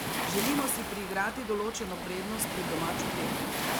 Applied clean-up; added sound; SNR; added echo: none; Waves, surf; -1 dB; none.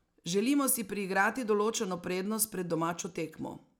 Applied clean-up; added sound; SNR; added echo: none; none; none; none.